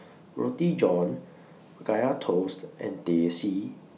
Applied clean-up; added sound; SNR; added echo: none; none; none; none.